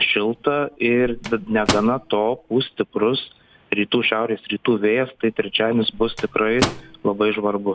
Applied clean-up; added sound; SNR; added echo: none; Microwave oven; 10 dB; none.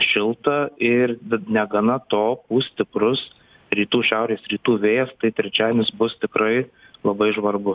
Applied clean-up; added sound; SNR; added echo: none; none; none; none.